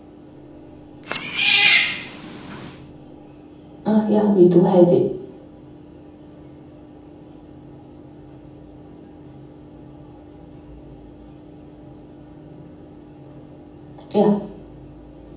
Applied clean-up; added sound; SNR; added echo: none; Cat; -2 dB; reverberation time 0.7 s.